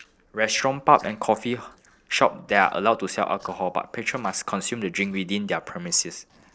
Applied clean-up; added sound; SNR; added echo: neural separator model SepFormer DNS4.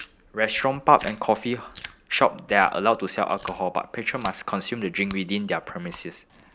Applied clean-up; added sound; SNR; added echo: none; Chewing, mastication; 18 dB; none.